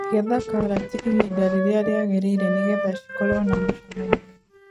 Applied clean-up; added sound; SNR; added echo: neural mask model RNNoise.